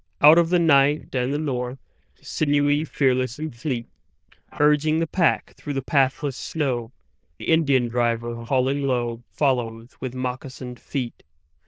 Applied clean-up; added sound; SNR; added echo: neural diffusion model UNIVERSE++.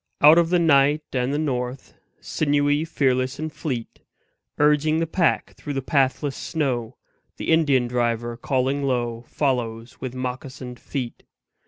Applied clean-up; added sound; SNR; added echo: none; none; none; none.